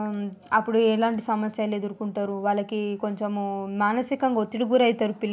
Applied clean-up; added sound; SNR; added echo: none; none; none; none.